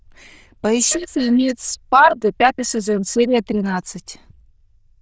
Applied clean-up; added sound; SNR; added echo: neural diffusion model UNIVERSE++.